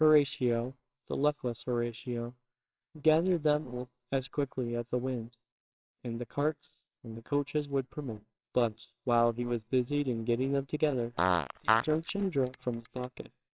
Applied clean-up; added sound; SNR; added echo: neural separator model SepFormer WHAMR!.